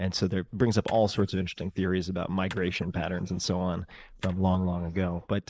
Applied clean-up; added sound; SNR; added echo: neural mask model Resemble Enhance denoiser.